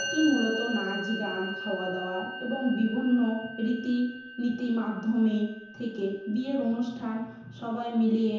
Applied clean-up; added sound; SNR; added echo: none; Musical instrument; 11 dB; reverberation time 1.0 s.